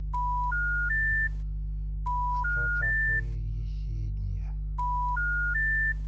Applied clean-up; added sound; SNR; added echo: none; Telephone; -2 dB; none.